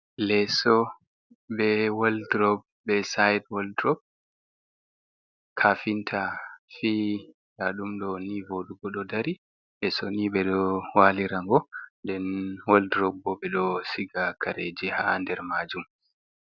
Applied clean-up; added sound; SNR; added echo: none; none; none; none.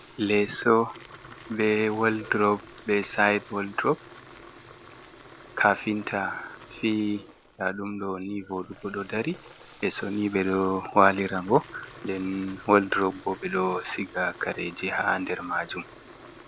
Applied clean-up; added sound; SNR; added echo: none; Fill (with liquid) / Water tap, faucet; 20 dB; none.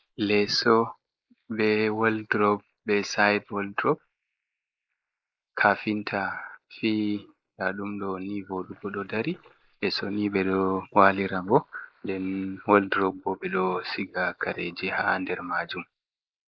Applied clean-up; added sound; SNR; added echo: neural mask model Resemble Enhance denoiser.